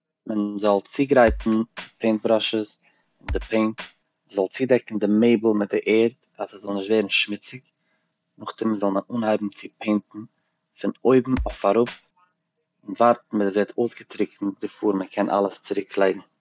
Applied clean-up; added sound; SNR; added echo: none; Drum kit; 11 dB; none.